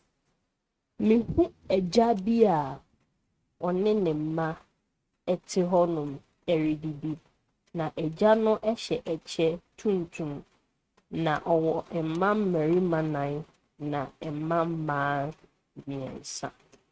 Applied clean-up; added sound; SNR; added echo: neural mask model RNNoise.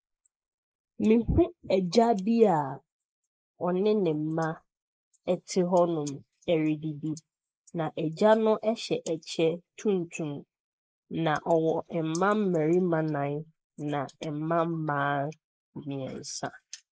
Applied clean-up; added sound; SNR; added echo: neural mask model Resemble Enhance denoiser.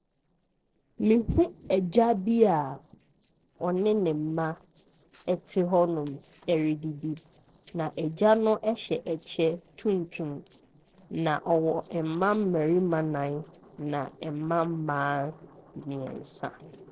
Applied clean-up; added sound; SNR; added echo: neural separator model SepFormer DNS4.